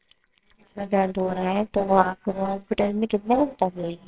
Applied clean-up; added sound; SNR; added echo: neural separator model SepFormer WHAMR!.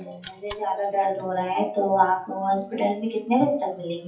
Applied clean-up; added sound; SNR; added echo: classical method WPE with log-MMSE.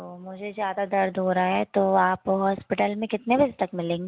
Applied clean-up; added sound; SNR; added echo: none; none; none; none.